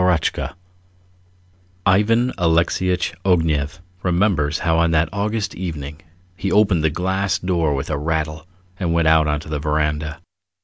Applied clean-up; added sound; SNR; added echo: none; none; none; none.